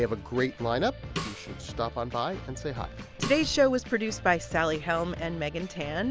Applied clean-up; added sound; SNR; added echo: none; Snare drum; 13 dB; none.